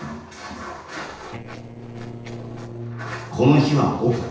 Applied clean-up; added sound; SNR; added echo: neural separator model SepFormer DNS4.